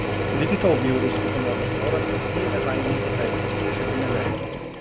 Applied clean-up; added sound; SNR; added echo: none; Drill / Mechanisms; -3 dB; none.